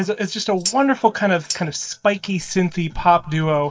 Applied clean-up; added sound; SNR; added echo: neural mask model DeepFilterNet 3.